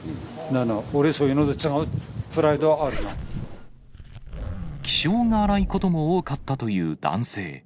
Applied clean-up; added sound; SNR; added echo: none; Zipper (clothing); 9 dB; none.